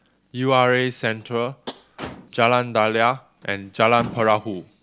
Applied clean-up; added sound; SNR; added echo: none; Tap + Motor vehicle (road); 19 dB; none.